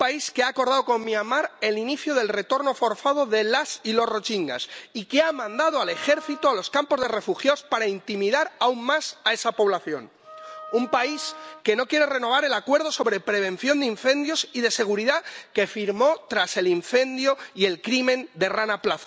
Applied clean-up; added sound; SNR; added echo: none; Wind instrument, woodwind instrument; 17 dB; none.